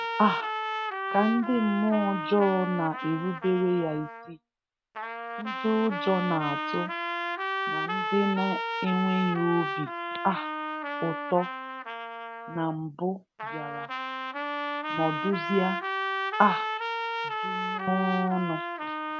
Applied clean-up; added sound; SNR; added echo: none; Trumpet; 3 dB; none.